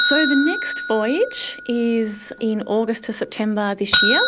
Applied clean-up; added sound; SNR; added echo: none; Bell; 2 dB; none.